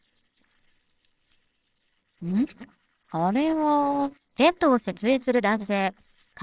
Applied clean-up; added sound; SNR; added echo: neural separator model SepFormer WHAMR!.